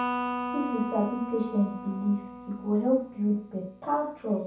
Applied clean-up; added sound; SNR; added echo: none; Electric guitar; 7 dB; reverberation time 0.7 s.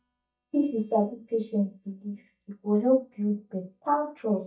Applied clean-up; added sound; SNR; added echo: neural mask model DeepFilterNet 3.